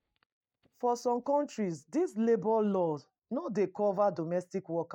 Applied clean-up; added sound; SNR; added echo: neural mask model DeepFilterNet 3.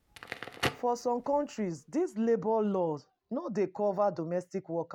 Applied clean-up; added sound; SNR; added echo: none; Crackle; 13 dB; none.